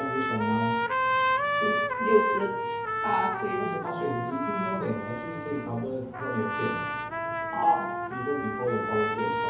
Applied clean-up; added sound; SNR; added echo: none; Trumpet; -1 dB; reverberation time 2.2 s.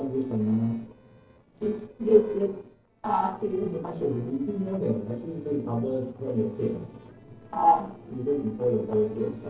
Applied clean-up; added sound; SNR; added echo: neural separator model SepFormer DNS4.